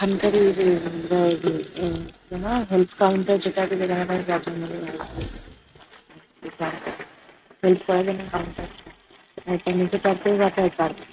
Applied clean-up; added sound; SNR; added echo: neural mask model RNNoise.